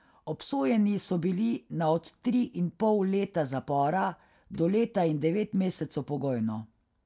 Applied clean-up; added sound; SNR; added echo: none; none; none; none.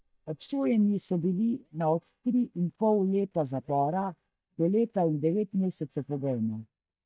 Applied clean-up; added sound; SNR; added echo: neural mask model DeepFilterNet 3.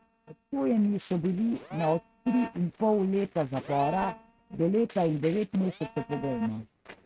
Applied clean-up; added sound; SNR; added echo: neural mask model RNNoise.